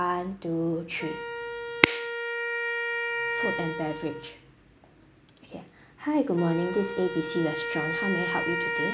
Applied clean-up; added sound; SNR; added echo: none; Wind instrument, woodwind instrument; 3 dB; none.